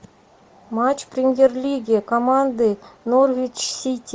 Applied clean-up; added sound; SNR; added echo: none; none; none; none.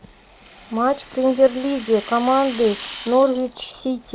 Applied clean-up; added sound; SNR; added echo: none; Rattle (instrument); 14 dB; none.